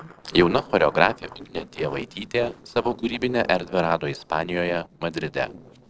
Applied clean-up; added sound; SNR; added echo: neural separator model SepFormer DNS4.